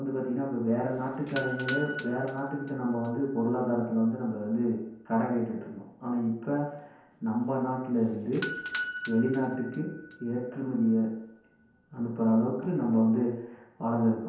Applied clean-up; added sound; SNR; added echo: none; Doorbell; 2 dB; reverberation time 0.9 s.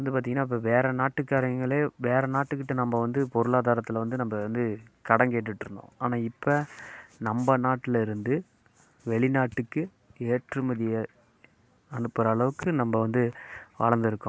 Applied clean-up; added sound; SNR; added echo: none; none; none; none.